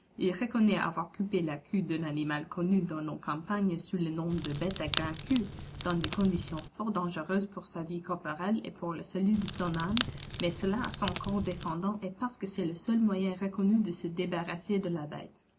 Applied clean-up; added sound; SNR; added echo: none; Crackle; 4 dB; none.